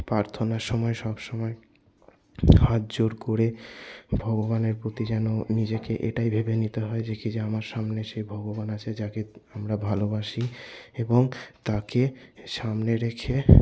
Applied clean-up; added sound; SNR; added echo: none; none; none; none.